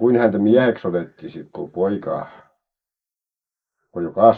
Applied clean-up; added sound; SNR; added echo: neural mask model Resemble Enhance denoiser.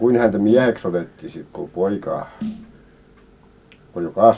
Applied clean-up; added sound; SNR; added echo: none; Snare drum; 16 dB; none.